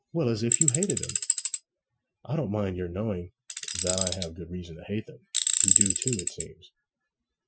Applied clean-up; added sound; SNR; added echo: classical method Wiener filter.